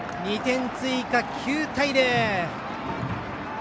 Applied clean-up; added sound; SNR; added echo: none; none; none; none.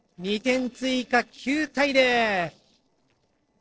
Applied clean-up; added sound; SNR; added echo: neural separator model SepFormer DNS4.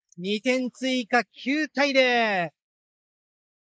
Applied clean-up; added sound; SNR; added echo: neural mask model Resemble Enhance denoiser.